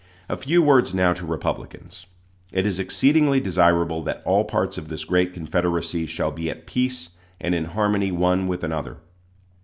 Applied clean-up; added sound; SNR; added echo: none; none; none; none.